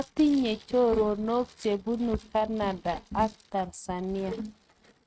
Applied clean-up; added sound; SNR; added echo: neural mask model RNNoise.